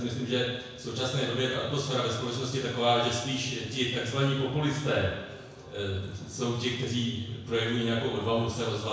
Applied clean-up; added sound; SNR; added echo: none; Purr; 20 dB; reverberation time 1.0 s.